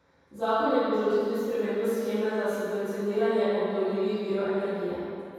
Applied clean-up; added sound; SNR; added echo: none; none; none; reverberation time 2.2 s.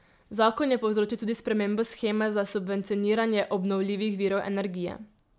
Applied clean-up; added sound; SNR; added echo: none; none; none; none.